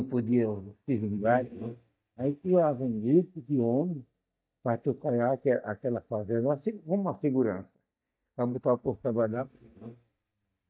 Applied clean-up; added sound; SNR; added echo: neural mask model DeepFilterNet 3.